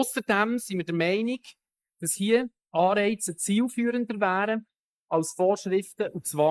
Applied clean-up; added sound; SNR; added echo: neural mask model Resemble Enhance denoiser.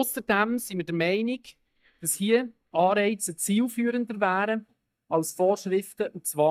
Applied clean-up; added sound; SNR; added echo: neural mask model DeepFilterNet 3.